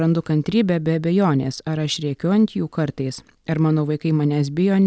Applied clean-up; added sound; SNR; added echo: none; none; none; none.